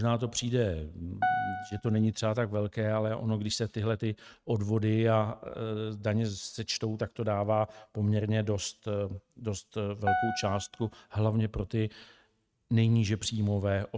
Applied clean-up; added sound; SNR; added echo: neural mask model RNNoise.